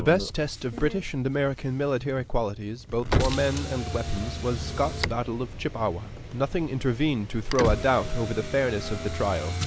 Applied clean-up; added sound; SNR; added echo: none; Motor vehicle (road); 5 dB; none.